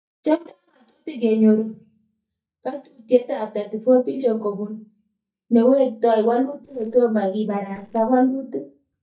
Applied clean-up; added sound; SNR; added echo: neural mask model DeepFilterNet 3.